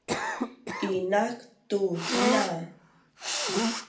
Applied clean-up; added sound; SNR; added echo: none; Cough; 0 dB; reverberation time 0.4 s.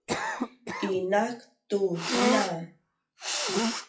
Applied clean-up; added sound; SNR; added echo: classical method WPE with log-MMSE.